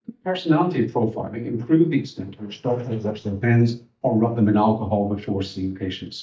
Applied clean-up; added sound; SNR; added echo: neural mask model DeepFilterNet 3.